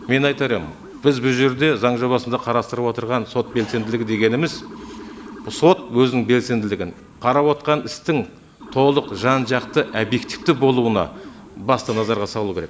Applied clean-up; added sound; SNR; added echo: none; Motor vehicle (road) / Siren; 19 dB; none.